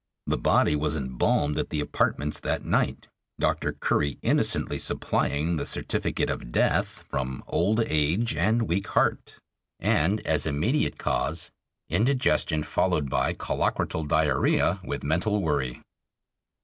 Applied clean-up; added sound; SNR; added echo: none; none; none; none.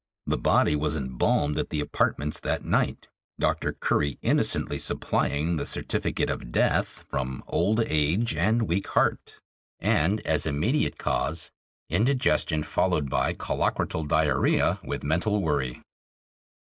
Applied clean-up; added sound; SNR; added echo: neural mask model Resemble Enhance denoiser.